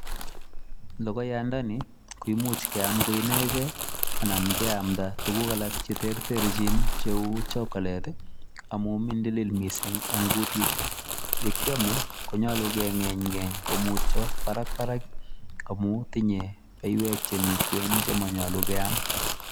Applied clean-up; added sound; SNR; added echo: none; Crumpling, crinkling; -1 dB; none.